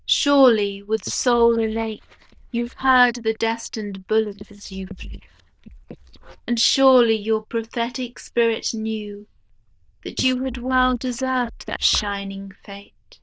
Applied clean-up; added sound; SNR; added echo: neural diffusion model UNIVERSE++.